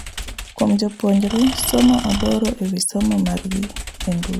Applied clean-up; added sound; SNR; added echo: none; Computer keyboard + Engine / Tools; 10 dB; none.